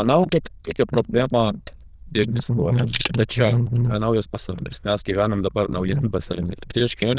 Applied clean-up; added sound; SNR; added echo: neural diffusion model UNIVERSE++.